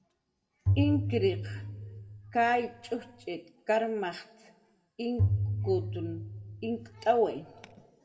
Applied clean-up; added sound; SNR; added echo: none; Bowed string instrument; 1 dB; reverberation time 1.4 s.